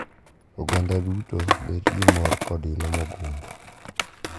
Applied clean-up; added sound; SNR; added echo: none; Skateboard; 0 dB; none.